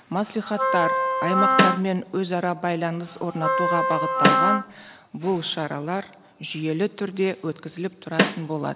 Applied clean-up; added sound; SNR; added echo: none; Wind instrument, woodwind instrument + Snare drum; -5 dB; none.